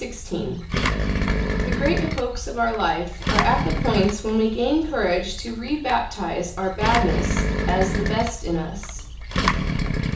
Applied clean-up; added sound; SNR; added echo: none; Engine; 0 dB; reverberation time 0.8 s.